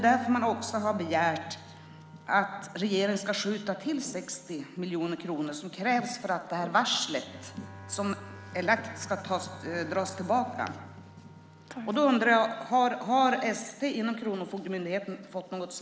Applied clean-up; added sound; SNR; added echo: none; Bowed string instrument + Organ; 20 dB; none.